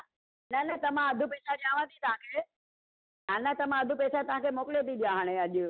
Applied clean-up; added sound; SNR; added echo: none; none; none; none.